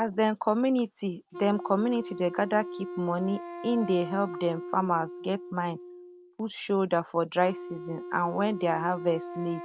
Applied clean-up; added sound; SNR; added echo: none; Wind instrument, woodwind instrument; 12 dB; none.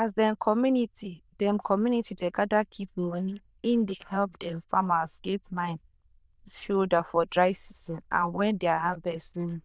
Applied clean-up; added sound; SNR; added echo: neural diffusion model UNIVERSE++.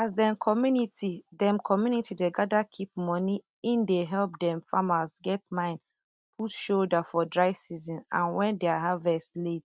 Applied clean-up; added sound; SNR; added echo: none; none; none; none.